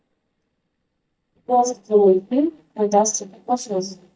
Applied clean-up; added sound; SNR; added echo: neural mask model DeepFilterNet 3.